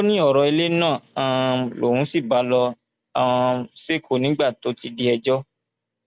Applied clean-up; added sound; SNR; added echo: none; none; none; none.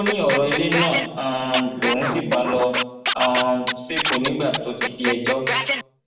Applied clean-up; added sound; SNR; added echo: none; Scratching (performance technique); 2 dB; reverberation time 0.8 s.